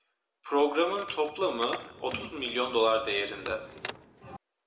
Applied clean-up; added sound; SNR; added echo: none; Car; 13 dB; reverberation time 0.7 s.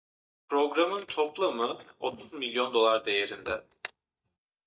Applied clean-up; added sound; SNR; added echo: neural mask model DeepFilterNet 3.